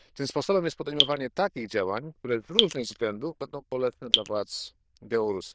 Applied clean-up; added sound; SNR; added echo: neural diffusion model UNIVERSE++.